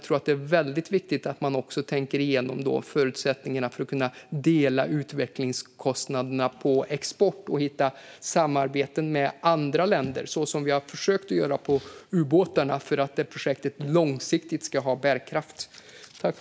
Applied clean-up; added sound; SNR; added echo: none; none; none; none.